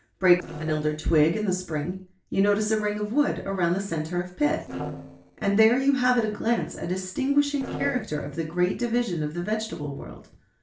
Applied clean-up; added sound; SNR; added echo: neural separator model SepFormer DNS4.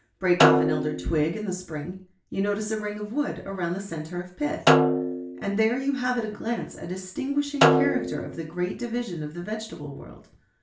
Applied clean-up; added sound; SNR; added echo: none; Snare drum; -2 dB; reverberation time 0.4 s.